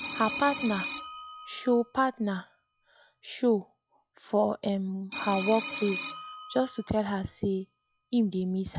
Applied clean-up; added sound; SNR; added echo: classical method log-MMSE.